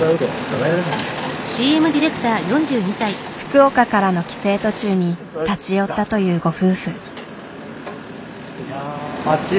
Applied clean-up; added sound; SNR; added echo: none; none; none; none.